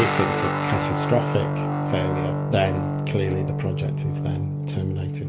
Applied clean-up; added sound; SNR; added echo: none; Guitar; -2 dB; reverberation time 0.3 s.